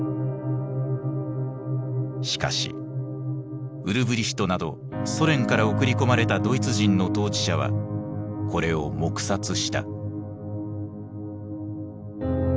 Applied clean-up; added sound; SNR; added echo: none; none; none; none.